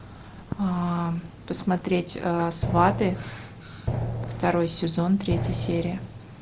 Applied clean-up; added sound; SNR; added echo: none; Drum; 5 dB; none.